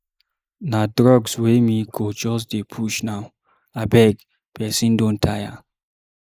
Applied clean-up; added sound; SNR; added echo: neural mask model Resemble Enhance denoiser.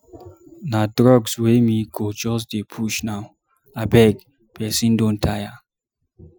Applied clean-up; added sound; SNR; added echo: classical method Wiener filter.